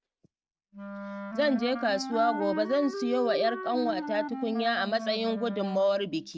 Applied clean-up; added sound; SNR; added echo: neural mask model RNNoise.